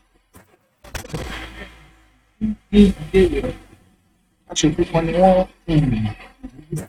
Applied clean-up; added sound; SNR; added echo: neural mask model RNNoise.